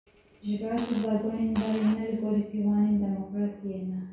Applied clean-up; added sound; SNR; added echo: none; Fart; 18 dB; reverberation time 0.6 s.